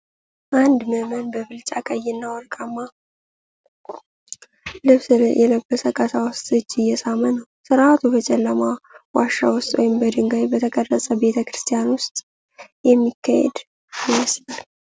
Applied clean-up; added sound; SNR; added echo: none; none; none; none.